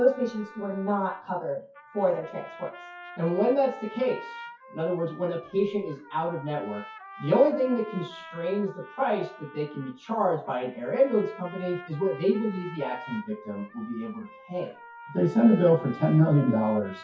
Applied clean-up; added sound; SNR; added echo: classical method WPE with log-MMSE.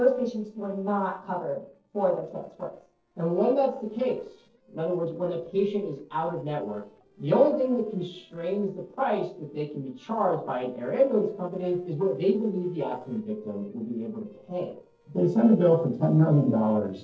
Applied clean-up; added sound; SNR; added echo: neural separator model SepFormer DNS4.